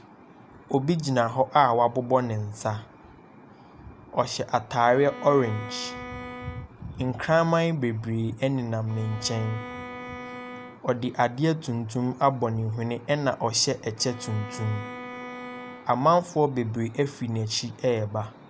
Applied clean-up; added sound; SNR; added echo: none; Bowed string instrument; 14 dB; none.